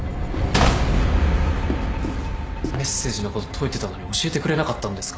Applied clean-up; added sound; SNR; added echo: none; none; none; none.